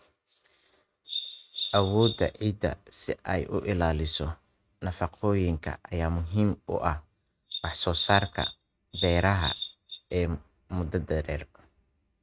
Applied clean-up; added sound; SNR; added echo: neural mask model RNNoise.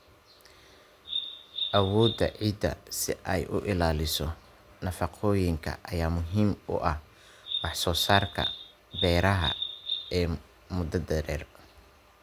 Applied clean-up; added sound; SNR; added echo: none; Bird vocalization, bird call, bird song; 6 dB; none.